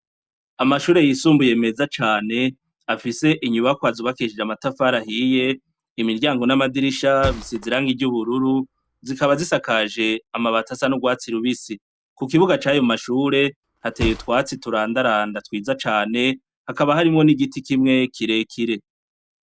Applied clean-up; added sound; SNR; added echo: none; Thump, thud; 14 dB; none.